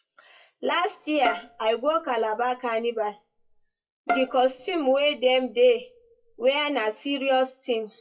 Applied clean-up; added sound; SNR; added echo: classical method WPE with log-MMSE.